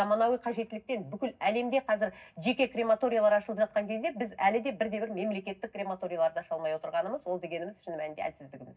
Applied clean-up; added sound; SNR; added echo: none; none; none; reverberation time 0.4 s.